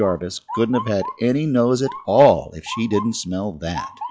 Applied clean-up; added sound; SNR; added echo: classical method log-MMSE.